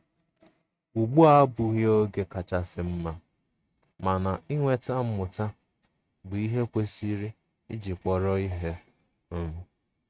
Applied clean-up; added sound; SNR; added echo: neural mask model RNNoise.